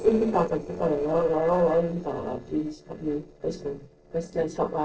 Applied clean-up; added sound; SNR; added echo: neural separator model SepFormer DNS4.